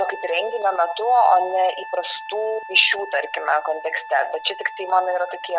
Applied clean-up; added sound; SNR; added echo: none; Trumpet; 14 dB; none.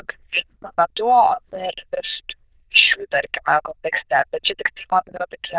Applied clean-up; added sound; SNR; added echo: neural diffusion model UNIVERSE++.